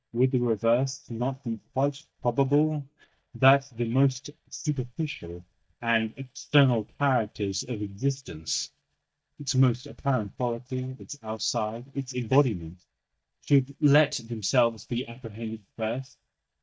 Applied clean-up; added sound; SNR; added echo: neural mask model DeepFilterNet 3.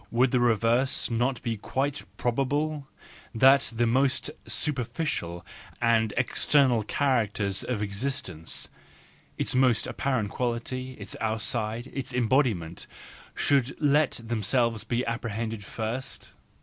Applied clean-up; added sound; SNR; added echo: none; none; none; none.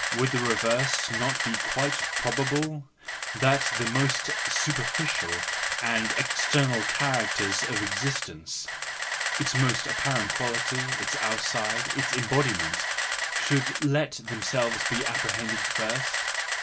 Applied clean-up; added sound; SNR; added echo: none; Camera; 0 dB; reverberation time 0.2 s.